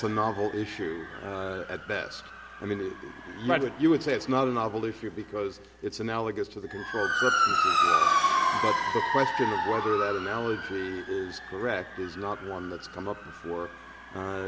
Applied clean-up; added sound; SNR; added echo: none; Motor vehicle (road) / Siren; 0 dB; reverberation time 0.7 s.